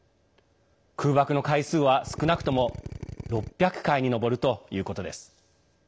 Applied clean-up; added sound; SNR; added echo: none; Drill; 11 dB; none.